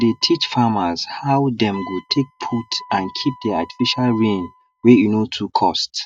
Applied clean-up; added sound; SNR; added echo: neural mask model RNNoise.